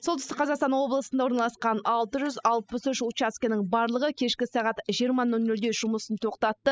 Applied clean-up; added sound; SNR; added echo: classical method spectral subtraction.